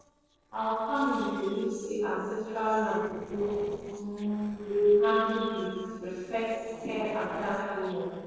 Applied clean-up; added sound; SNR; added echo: neural separator model SepFormer DNS4.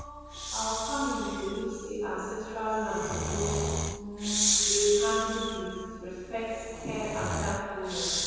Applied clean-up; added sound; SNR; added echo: none; Breathing; 1 dB; reverberation time 2.2 s.